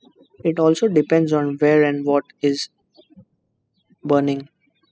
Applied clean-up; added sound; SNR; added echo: classical method spectral subtraction.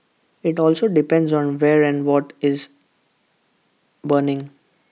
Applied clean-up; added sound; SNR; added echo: none; none; none; none.